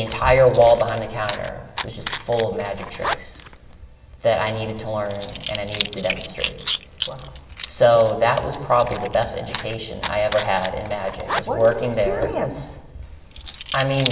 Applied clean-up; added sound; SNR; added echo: none; Coin (dropping) / Zipper (clothing); 11 dB; reverberation time 1.1 s.